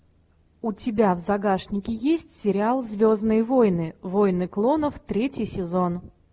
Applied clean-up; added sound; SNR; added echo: none; none; none; none.